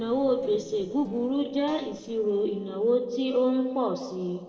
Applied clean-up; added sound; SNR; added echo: neural separator model SepFormer DNS4.